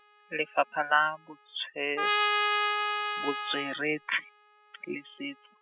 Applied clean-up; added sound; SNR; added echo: classical method spectral subtraction.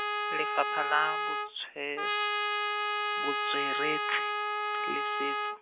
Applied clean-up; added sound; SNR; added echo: none; Trumpet; -5 dB; none.